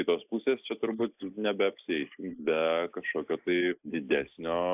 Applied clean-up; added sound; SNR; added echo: neural mask model Resemble Enhance denoiser.